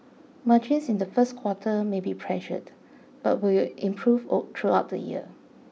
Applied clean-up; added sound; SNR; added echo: none; none; none; none.